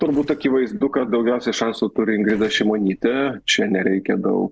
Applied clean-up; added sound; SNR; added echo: neural separator model SepFormer DNS4.